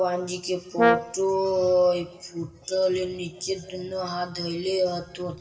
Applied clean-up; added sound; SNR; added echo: none; Brass instrument; 0 dB; reverberation time 0.8 s.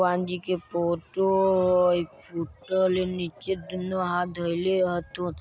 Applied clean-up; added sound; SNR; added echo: none; none; none; none.